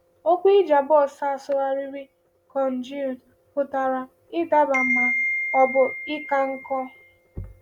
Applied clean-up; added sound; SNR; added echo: none; none; none; none.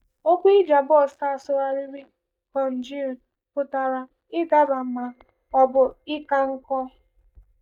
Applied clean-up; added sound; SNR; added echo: neural mask model DeepFilterNet 3.